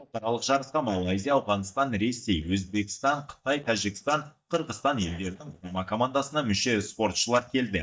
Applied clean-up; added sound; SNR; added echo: neural mask model DeepFilterNet 3.